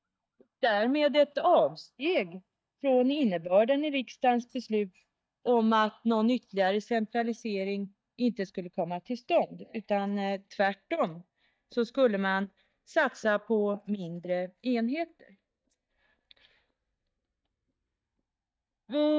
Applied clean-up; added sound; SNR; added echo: neural mask model DeepFilterNet 3.